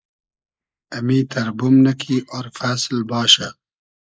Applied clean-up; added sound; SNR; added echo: neural mask model Resemble Enhance denoiser.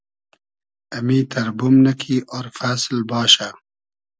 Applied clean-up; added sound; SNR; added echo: none; none; none; none.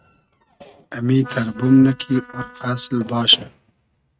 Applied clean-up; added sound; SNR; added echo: neural mask model RNNoise.